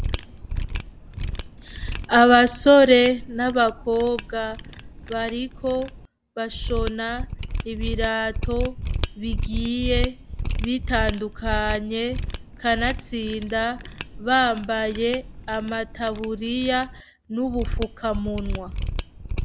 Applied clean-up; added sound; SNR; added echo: none; Mechanisms; 6 dB; none.